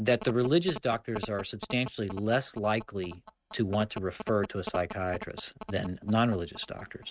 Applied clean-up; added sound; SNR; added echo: neural mask model RNNoise.